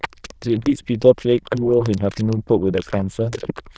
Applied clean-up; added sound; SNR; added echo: neural diffusion model UNIVERSE++.